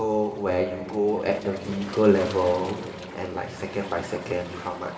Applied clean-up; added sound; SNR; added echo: none; Waves, surf; 15 dB; reverberation time 2.5 s.